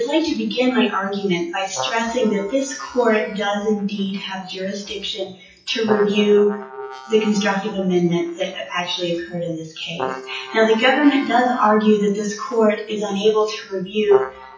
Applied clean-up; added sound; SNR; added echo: classical method WPE with log-MMSE.